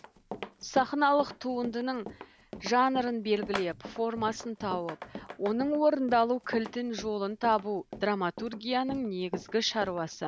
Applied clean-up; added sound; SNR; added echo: none; Run; 14 dB; none.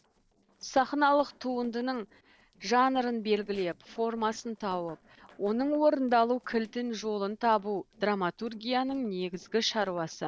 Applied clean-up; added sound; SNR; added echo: neural separator model SepFormer DNS4.